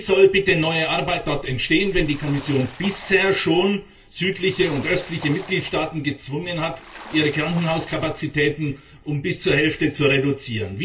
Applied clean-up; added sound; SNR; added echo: none; Water / Splash, splatter; 19 dB; reverberation time 0.2 s.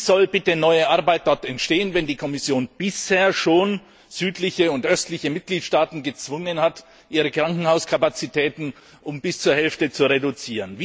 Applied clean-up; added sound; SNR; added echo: none; none; none; none.